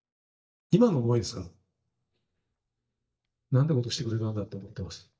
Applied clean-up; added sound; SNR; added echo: neural mask model DeepFilterNet 3.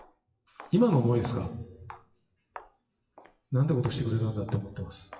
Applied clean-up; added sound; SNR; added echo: classical method WPE with log-MMSE.